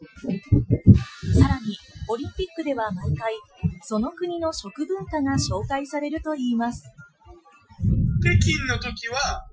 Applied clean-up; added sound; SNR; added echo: classical method Wiener filter.